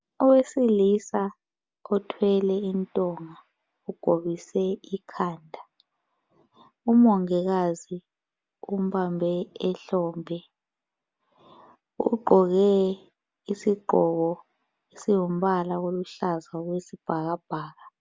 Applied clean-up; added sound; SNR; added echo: none; none; none; none.